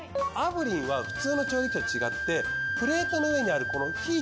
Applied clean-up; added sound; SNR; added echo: none; Wind instrument, woodwind instrument; 3 dB; none.